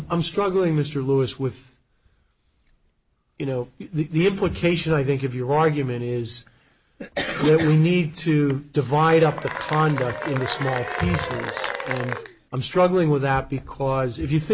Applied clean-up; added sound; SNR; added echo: none; Applause / Cheering; 8 dB; none.